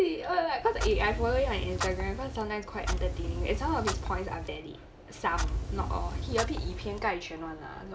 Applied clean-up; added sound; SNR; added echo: none; Clock; 1 dB; none.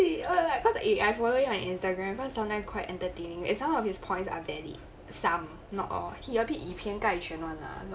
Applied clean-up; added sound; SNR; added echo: none; none; none; none.